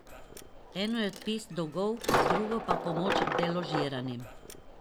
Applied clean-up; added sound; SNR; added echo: none; Coin (dropping); -1 dB; none.